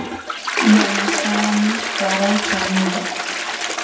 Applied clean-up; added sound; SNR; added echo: none; Toilet flush; 1 dB; reverberation time 0.6 s.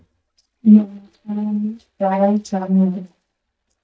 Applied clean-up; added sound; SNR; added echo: neural mask model DeepFilterNet 3.